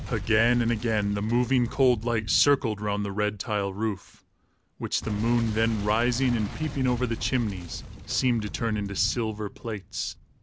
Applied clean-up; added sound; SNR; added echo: none; Boom; 12 dB; none.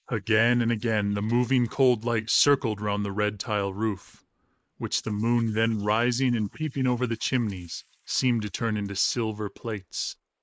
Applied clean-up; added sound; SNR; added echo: neural mask model Resemble Enhance denoiser.